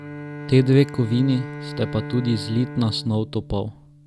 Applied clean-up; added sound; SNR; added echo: none; Bowed string instrument; 12 dB; none.